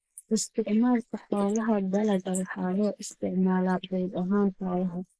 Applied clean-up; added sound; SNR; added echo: neural mask model Resemble Enhance denoiser.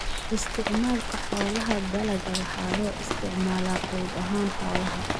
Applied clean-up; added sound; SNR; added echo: none; Rain; 1 dB; none.